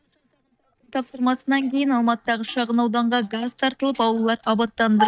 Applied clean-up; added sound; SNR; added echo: neural mask model DeepFilterNet 3.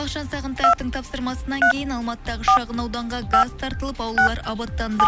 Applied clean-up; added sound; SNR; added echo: none; Telephone; -4 dB; none.